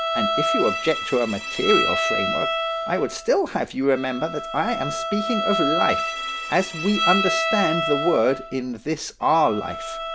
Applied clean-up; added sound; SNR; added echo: none; Bowed string instrument; 2 dB; none.